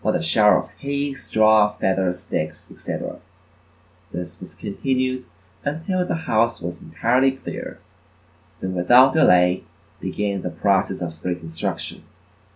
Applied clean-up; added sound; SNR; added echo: none; none; none; none.